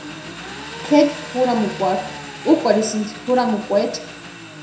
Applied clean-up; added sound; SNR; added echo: none; Engine; 13 dB; reverberation time 0.6 s.